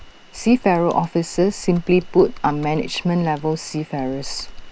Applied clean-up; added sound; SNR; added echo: none; Computer keyboard; 15 dB; none.